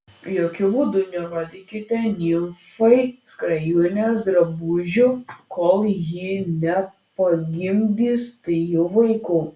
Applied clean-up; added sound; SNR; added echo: none; none; none; none.